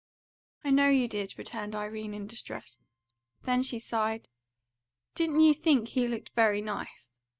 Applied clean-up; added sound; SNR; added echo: neural mask model DeepFilterNet 3.